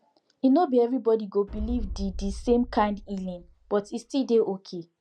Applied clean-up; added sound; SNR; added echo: none; Boom; 11 dB; none.